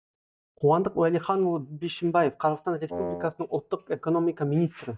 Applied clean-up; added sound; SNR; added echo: neural mask model DeepFilterNet 3.